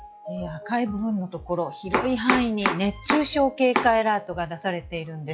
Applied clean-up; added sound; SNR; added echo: classical method log-MMSE.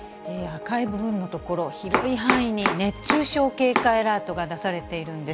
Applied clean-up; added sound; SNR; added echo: none; Domestic sounds, home sounds; 2 dB; none.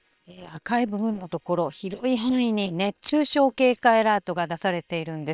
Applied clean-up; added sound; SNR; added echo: neural separator model SepFormer WHAM!.